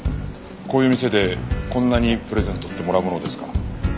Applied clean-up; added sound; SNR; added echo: none; none; none; none.